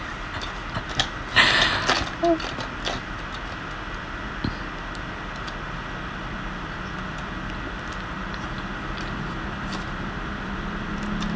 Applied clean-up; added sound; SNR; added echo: none; none; none; none.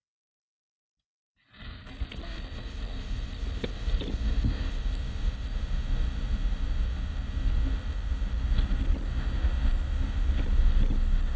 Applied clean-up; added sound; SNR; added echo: neural mask model DeepFilterNet 3.